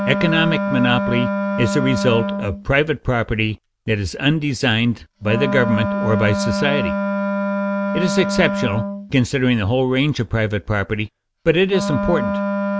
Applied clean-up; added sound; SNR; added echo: none; Wind instrument, woodwind instrument; 4 dB; none.